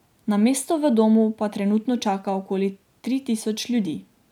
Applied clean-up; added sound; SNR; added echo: none; none; none; none.